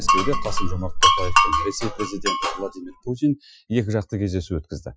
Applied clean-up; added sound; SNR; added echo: classical method Wiener filter.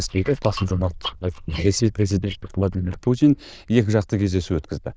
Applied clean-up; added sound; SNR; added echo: neural diffusion model UNIVERSE++.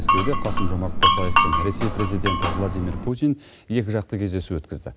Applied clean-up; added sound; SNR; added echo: none; Glass; -4 dB; none.